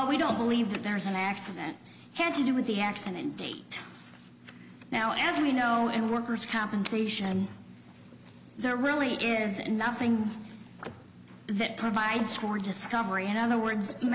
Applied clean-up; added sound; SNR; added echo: none; none; none; none.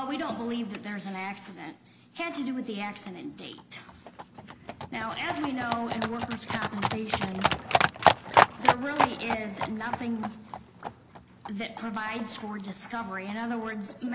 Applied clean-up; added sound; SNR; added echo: none; Livestock, farm animals, working animals; -3 dB; none.